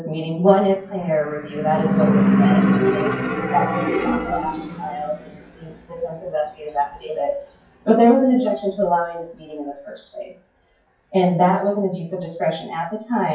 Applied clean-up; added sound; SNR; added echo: classical method WPE with log-MMSE.